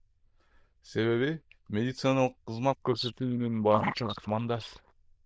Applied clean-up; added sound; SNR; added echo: neural diffusion model UNIVERSE++.